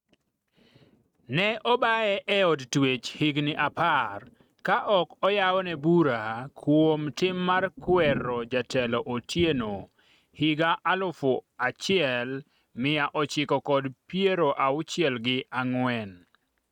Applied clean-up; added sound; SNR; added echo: neural mask model RNNoise.